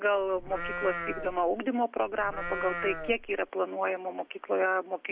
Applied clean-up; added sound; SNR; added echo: none; Livestock, farm animals, working animals; 7 dB; none.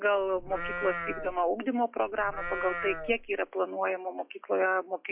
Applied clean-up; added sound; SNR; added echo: classical method log-MMSE.